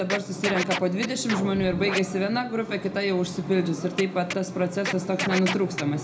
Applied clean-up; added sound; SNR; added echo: none; Scratching (performance technique); 9 dB; reverberation time 0.4 s.